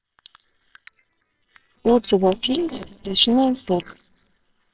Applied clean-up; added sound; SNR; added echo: neural separator model SepFormer WHAMR!.